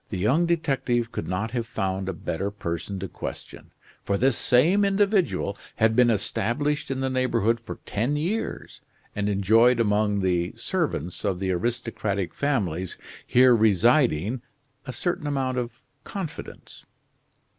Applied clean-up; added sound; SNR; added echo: none; none; none; none.